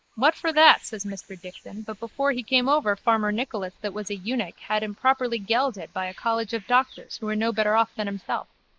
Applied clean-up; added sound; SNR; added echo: neural mask model Resemble Enhance denoiser.